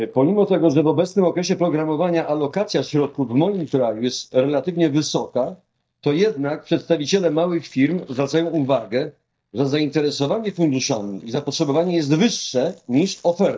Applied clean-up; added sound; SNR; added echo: neural mask model DeepFilterNet 3.